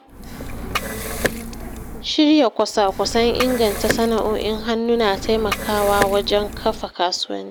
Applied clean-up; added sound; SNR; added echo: none; Liquid; 7 dB; none.